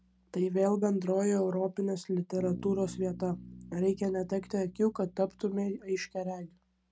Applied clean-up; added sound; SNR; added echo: none; Bass guitar; 18 dB; none.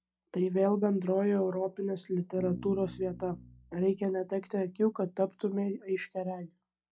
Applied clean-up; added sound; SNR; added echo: classical method log-MMSE.